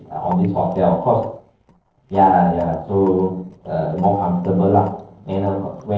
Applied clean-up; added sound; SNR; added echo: neural separator model SepFormer DNS4.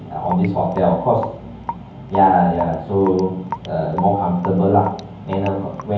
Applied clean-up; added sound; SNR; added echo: none; Raindrop / Drip; 14 dB; reverberation time 0.9 s.